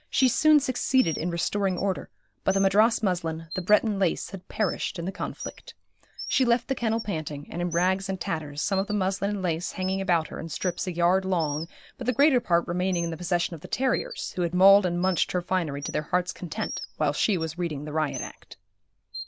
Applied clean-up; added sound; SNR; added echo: none; Bird; 16 dB; none.